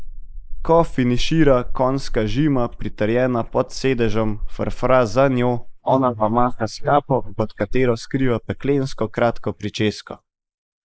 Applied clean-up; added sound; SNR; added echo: neural mask model Resemble Enhance denoiser.